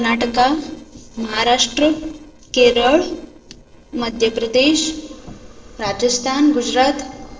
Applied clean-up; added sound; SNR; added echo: neural separator model SepFormer DNS4.